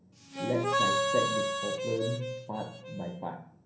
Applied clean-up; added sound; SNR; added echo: none; Harmonica; -3 dB; reverberation time 0.6 s.